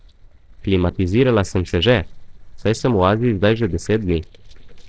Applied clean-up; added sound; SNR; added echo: neural separator model SepFormer DNS4.